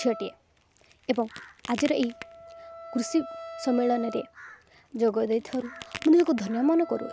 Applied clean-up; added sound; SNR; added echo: none; Crack + Wind instrument, woodwind instrument; 15 dB; none.